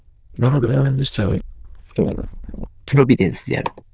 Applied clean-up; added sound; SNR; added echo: neural diffusion model UNIVERSE++.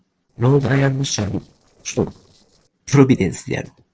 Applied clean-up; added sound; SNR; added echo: neural separator model SepFormer DNS4.